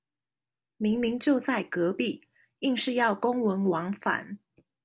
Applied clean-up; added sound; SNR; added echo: none; none; none; none.